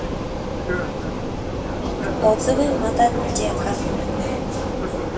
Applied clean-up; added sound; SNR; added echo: none; Vehicle; -1 dB; reverberation time 1.9 s.